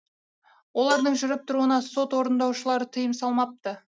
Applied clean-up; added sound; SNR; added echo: none; Cowbell; 19 dB; none.